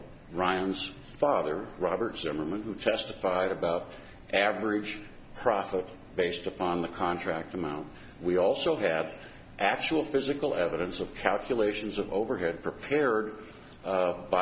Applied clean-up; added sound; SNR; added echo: none; none; none; none.